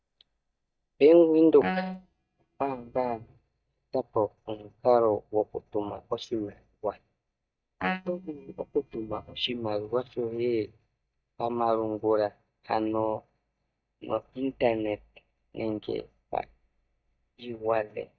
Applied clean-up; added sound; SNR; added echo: neural mask model DeepFilterNet 3.